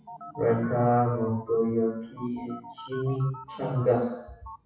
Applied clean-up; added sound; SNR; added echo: classical method WPE with log-MMSE.